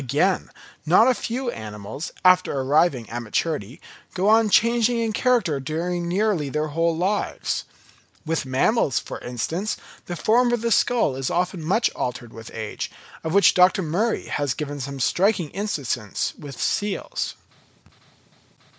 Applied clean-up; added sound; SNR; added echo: none; none; none; none.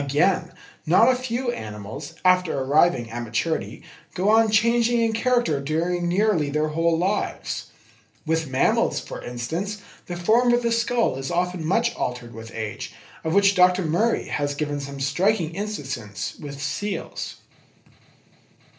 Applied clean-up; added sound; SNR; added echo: none; none; none; reverberation time 0.3 s.